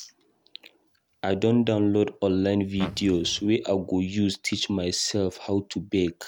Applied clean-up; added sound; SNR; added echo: none; Fart; 12 dB; none.